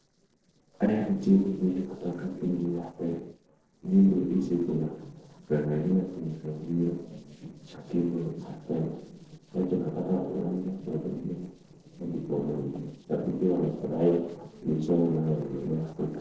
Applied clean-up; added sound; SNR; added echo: neural separator model SepFormer DNS4.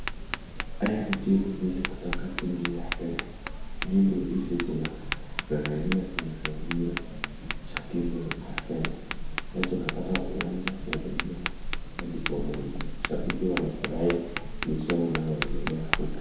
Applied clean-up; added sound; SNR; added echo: none; Tap; 2 dB; reverberation time 0.9 s.